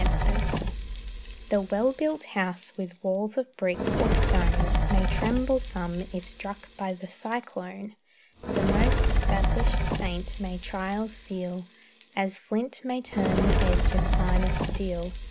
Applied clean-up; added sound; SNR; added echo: none; Fire; -4 dB; none.